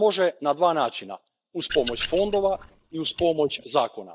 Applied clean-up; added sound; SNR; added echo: neural mask model DeepFilterNet 3.